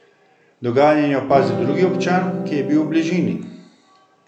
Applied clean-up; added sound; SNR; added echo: none; Electric guitar / Strum; 5 dB; none.